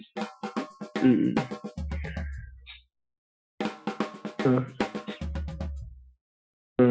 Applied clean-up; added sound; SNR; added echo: classical method Wiener filter.